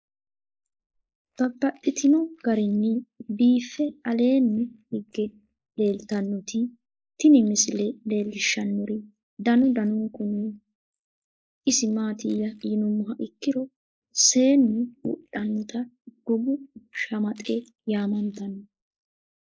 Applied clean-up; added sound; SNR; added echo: neural mask model Resemble Enhance denoiser.